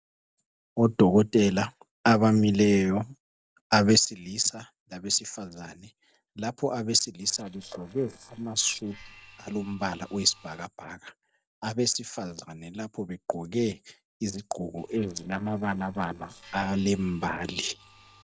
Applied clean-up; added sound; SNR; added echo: neural separator model SepFormer DNS4.